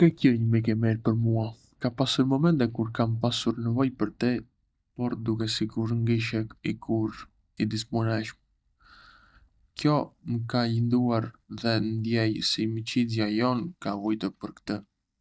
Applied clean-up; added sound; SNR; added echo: neural mask model DeepFilterNet 3.